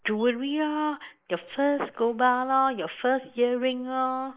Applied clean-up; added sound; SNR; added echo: neural mask model Resemble Enhance denoiser.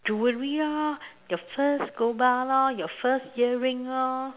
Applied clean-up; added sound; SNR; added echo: none; none; none; none.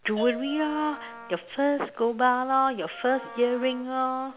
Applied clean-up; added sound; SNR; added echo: none; Wind instrument, woodwind instrument + Bell / Percussion; 16 dB; none.